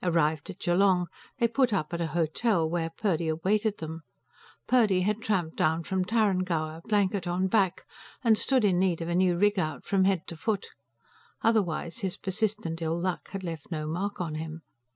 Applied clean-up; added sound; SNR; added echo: none; none; none; none.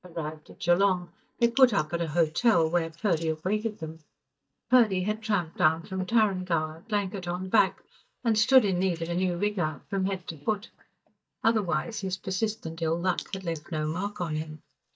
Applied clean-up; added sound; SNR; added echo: neural mask model DeepFilterNet 3.